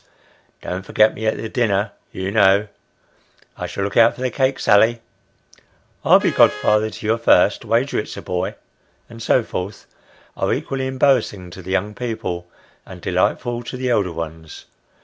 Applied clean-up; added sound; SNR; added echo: none; Vehicle horn, car horn, honking; 18 dB; none.